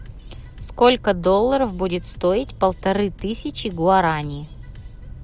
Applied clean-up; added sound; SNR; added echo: none; none; none; none.